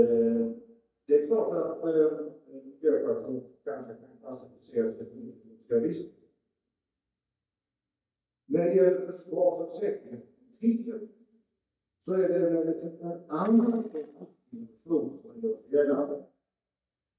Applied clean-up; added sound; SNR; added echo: neural mask model DeepFilterNet 3.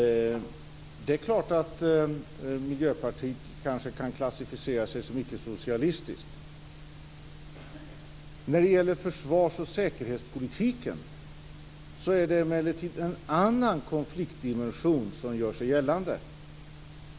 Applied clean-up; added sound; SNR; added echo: none; none; none; none.